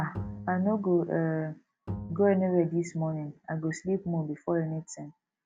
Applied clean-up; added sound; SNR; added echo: none; Bowed string instrument; 13 dB; none.